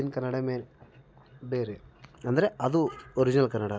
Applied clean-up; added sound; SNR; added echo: none; none; none; none.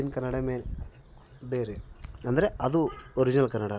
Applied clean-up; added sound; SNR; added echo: none; Bird; 14 dB; none.